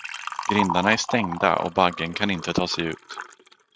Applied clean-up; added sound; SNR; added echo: neural mask model RNNoise.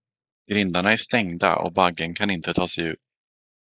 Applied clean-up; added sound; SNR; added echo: neural mask model Resemble Enhance denoiser.